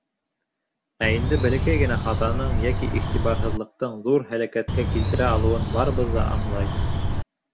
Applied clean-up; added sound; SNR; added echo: none; Bird; -4 dB; none.